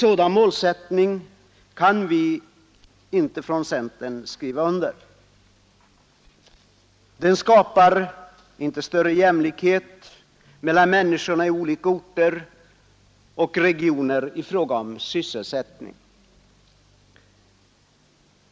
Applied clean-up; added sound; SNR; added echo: none; none; none; none.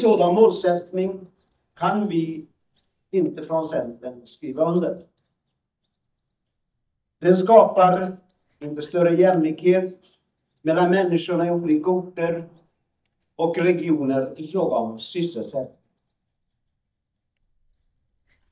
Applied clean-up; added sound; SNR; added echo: neural mask model DeepFilterNet 3.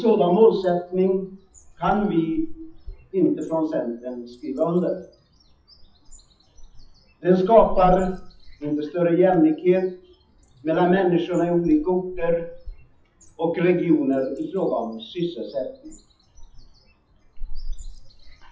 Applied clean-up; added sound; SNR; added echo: classical method WPE with log-MMSE.